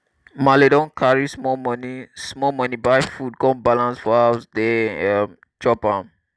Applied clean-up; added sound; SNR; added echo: none; none; none; none.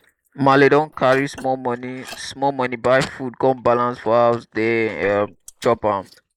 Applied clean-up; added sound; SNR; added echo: neural mask model Resemble Enhance denoiser.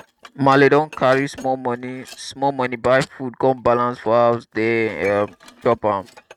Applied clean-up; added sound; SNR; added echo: neural mask model RNNoise.